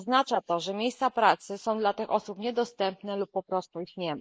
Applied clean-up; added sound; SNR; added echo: neural mask model Resemble Enhance denoiser.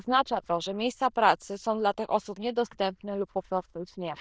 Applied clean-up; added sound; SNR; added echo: neural diffusion model UNIVERSE++.